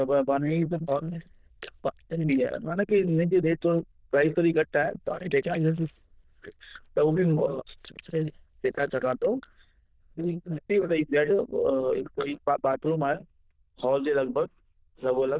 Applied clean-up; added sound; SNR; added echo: neural diffusion model UNIVERSE++.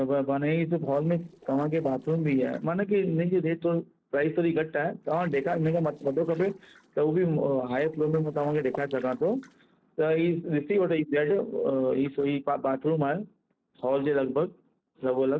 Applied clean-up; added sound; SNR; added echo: neural separator model SepFormer DNS4.